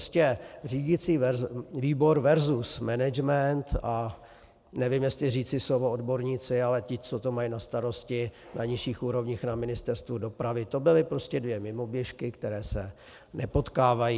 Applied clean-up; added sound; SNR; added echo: none; none; none; none.